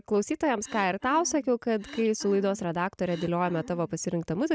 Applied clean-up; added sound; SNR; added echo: none; Cough; 18 dB; none.